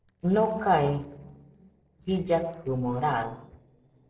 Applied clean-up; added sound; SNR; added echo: neural separator model SepFormer DNS4.